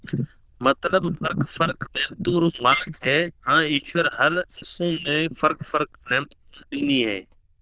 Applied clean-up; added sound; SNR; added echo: neural diffusion model UNIVERSE++.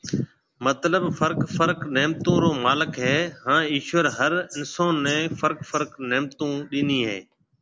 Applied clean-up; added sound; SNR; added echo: none; none; none; none.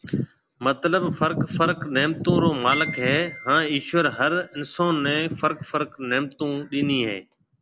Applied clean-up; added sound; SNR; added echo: none; Glockenspiel; 14 dB; none.